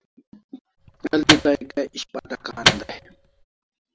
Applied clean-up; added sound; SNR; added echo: none; Microwave oven; -2 dB; none.